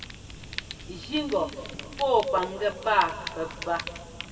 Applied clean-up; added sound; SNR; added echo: none; Fire; 11 dB; reverberation time 2.1 s.